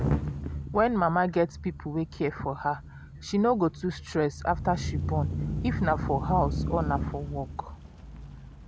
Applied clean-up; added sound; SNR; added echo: none; Engine starting / Accelerating, revving, vroom / Motor vehicle (road); 4 dB; none.